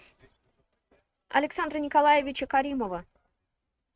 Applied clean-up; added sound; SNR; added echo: neural mask model RNNoise.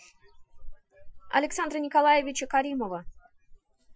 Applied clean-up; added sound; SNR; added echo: classical method Wiener filter.